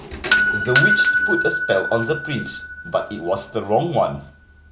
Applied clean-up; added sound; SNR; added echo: none; Doorbell; -1 dB; none.